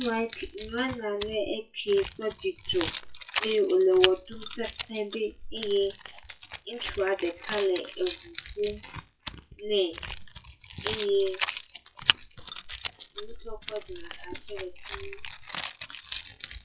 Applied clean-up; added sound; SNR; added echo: classical method WPE with log-MMSE.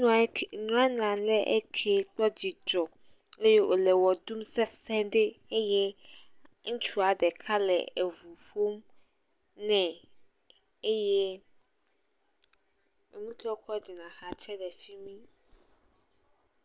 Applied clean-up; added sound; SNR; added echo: none; none; none; none.